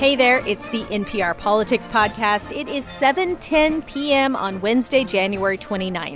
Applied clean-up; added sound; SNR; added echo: none; none; none; none.